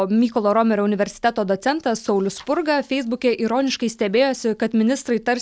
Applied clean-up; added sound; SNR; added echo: none; none; none; none.